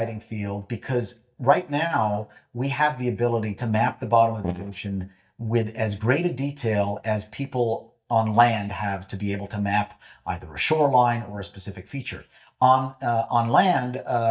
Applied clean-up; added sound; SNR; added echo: neural mask model DeepFilterNet 3.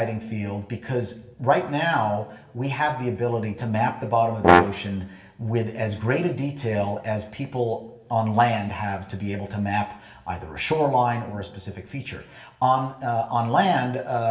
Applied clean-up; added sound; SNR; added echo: none; Brass instrument; -4 dB; reverberation time 0.8 s.